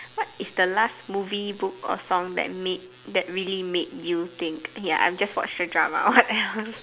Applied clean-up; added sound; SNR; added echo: none; none; none; none.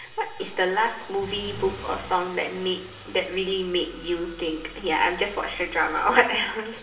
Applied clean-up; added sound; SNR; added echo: none; Engine starting / Car; 17 dB; reverberation time 0.7 s.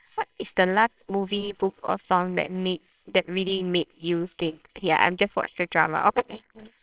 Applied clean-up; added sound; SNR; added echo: neural separator model SepFormer WHAMR!.